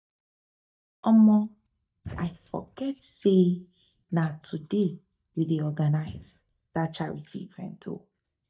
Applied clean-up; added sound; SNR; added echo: neural mask model DeepFilterNet 3.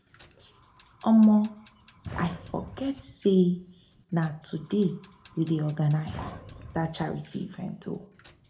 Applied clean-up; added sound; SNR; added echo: none; Fire; 18 dB; reverberation time 0.3 s.